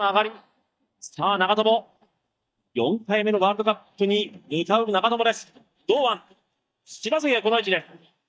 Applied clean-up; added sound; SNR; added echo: neural mask model DeepFilterNet 3.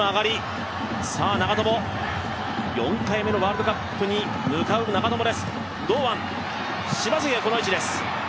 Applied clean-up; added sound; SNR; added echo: none; Engine; 19 dB; none.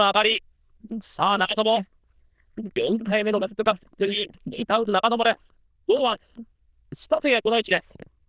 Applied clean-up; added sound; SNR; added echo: neural diffusion model UNIVERSE++.